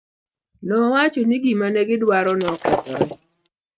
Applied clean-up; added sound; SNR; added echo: neural mask model RNNoise.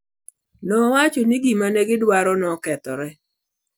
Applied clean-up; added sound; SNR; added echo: none; none; none; none.